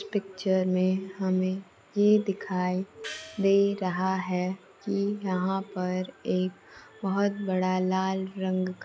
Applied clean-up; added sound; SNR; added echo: none; Gong; 17 dB; none.